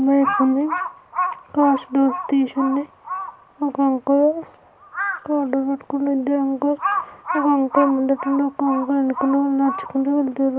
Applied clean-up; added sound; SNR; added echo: none; Crow; 9 dB; none.